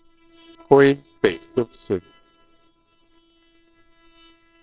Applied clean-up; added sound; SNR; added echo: neural separator model SepFormer WHAMR!.